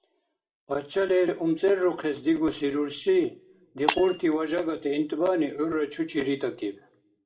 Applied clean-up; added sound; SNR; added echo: none; Shatter; 10 dB; reverberation time 0.3 s.